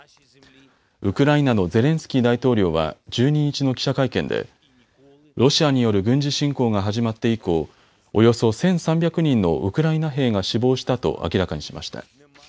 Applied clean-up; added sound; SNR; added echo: none; none; none; none.